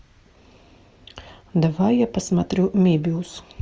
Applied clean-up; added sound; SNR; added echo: none; none; none; none.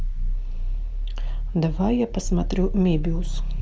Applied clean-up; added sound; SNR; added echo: none; Growling; -1 dB; none.